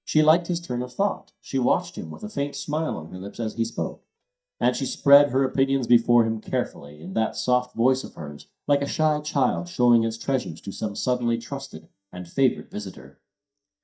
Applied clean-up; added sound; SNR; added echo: neural mask model DeepFilterNet 3.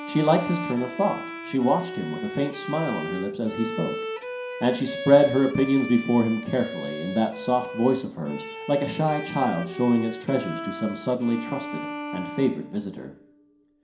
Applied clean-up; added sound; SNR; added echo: none; Bowed string instrument; 10 dB; reverberation time 0.5 s.